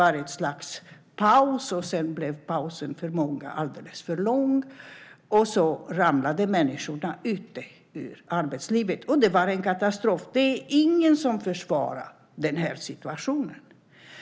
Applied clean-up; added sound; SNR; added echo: none; none; none; none.